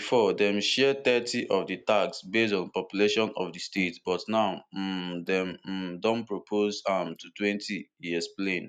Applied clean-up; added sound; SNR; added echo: neural mask model Resemble Enhance denoiser.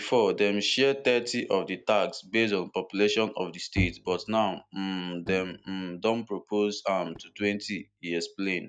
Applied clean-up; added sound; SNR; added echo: neural mask model DeepFilterNet 3.